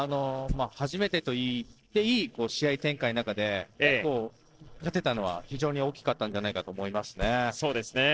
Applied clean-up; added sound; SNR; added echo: neural separator model SepFormer DNS4.